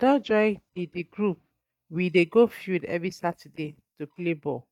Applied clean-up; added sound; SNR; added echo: neural mask model DeepFilterNet 3.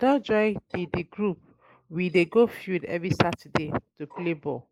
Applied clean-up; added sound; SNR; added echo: neural mask model Resemble Enhance denoiser.